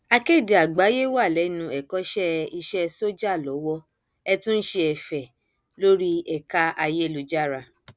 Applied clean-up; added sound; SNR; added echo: none; none; none; none.